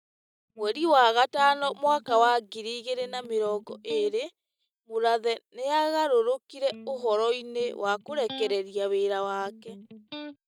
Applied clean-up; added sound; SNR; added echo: neural mask model DeepFilterNet 3.